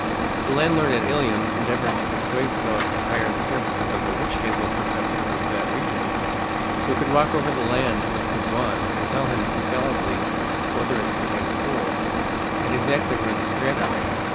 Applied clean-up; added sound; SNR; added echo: none; Truck; -4 dB; none.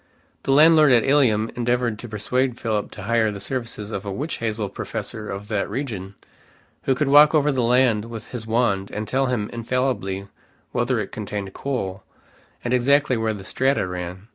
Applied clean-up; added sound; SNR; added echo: none; none; none; none.